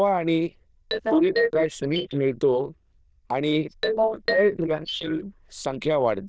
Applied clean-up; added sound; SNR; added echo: neural diffusion model UNIVERSE++.